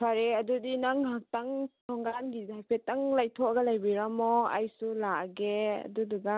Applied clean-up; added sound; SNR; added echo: none; none; none; none.